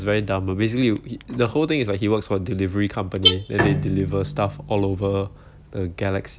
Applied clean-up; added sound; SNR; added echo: none; Alarm / Car + Bowed string instrument; 6 dB; none.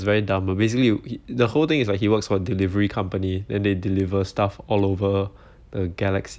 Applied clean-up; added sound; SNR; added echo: none; none; none; none.